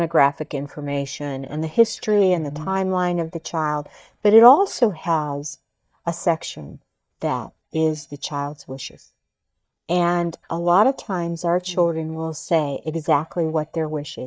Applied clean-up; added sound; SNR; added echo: neural mask model DeepFilterNet 3.